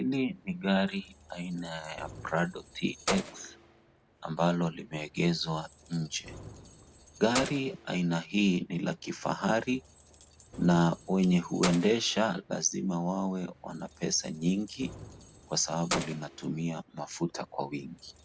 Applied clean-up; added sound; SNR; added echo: none; Keys jangling; 13 dB; none.